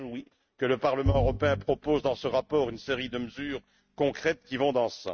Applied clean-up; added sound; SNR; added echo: neural mask model RNNoise.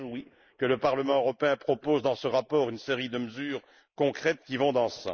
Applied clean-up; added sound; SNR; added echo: neural mask model Resemble Enhance denoiser.